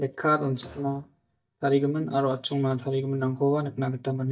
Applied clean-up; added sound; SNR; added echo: neural mask model DeepFilterNet 3.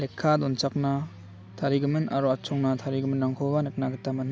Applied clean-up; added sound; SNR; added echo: none; none; none; none.